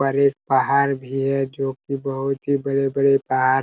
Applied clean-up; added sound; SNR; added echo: none; none; none; none.